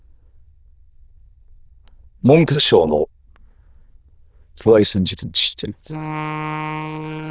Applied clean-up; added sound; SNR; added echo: neural diffusion model UNIVERSE++.